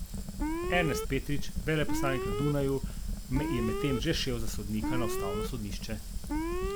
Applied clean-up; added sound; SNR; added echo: none; Alarm + Fire; -1 dB; none.